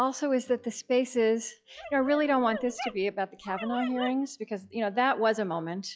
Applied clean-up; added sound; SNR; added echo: classical method log-MMSE.